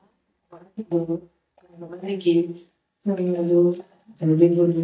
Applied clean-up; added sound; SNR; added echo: neural mask model DeepFilterNet 3.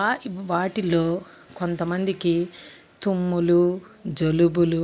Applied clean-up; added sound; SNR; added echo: none; none; none; none.